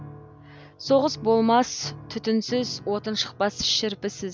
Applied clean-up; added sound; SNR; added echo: none; Piano; 17 dB; none.